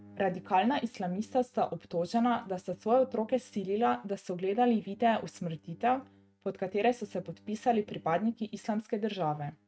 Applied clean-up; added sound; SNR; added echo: neural mask model RNNoise.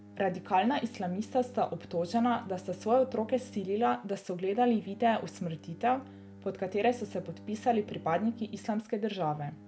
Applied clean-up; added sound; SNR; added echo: none; Bowed string instrument; 18 dB; none.